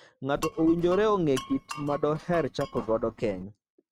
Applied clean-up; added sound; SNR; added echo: neural mask model RNNoise.